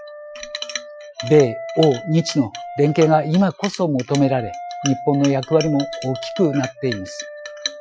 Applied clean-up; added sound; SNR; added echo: classical method Wiener filter.